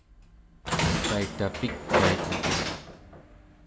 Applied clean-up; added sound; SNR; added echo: none; Train; -4 dB; reverberation time 0.3 s.